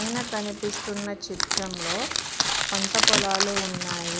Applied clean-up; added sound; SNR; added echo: none; Crushing; -4 dB; none.